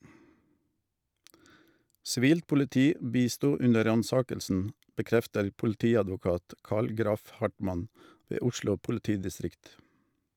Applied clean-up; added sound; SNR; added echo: none; none; none; none.